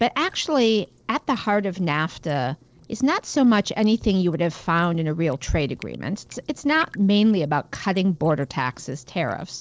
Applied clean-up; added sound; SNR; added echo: neural separator model SepFormer DNS4.